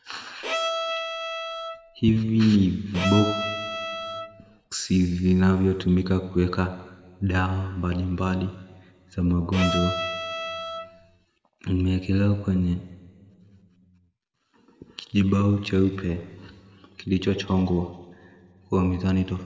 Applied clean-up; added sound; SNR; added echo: none; Bowed string instrument; 5 dB; reverberation time 1.8 s.